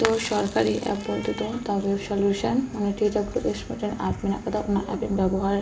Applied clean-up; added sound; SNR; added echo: none; Chewing, mastication; 18 dB; reverberation time 1.7 s.